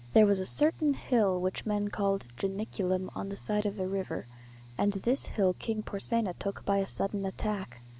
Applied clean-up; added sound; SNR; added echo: none; Mechanical fan; 20 dB; none.